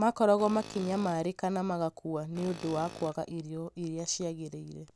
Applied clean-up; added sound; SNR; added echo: none; Tools; 17 dB; none.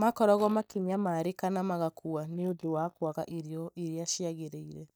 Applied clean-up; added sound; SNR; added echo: neural mask model DeepFilterNet 3.